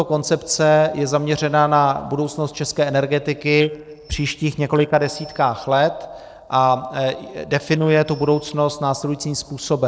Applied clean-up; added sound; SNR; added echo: neural separator model SepFormer DNS4.